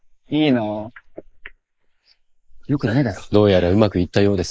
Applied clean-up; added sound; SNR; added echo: neural mask model Resemble Enhance denoiser.